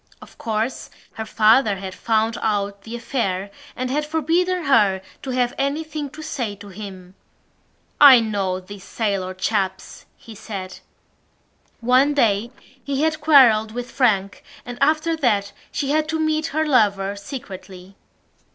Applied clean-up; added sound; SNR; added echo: neural separator model SepFormer DNS4.